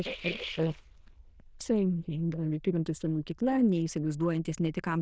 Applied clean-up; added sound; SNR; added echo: neural diffusion model UNIVERSE++.